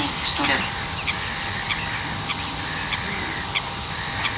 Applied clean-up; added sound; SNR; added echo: none; Bird vocalization, bird call, bird song; -1 dB; none.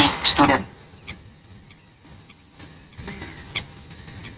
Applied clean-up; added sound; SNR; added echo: neural mask model RNNoise.